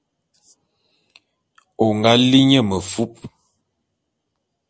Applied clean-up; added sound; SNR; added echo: none; none; none; none.